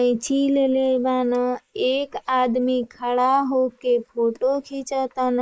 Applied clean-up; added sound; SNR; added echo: neural mask model Resemble Enhance denoiser.